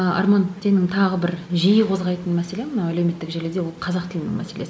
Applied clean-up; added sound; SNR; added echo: none; none; none; none.